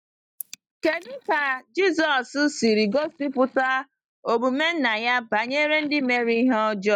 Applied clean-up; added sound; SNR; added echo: neural mask model DeepFilterNet 3.